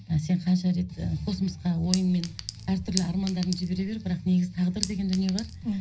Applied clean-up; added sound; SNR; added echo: none; Chink, clink; 11 dB; reverberation time 0.4 s.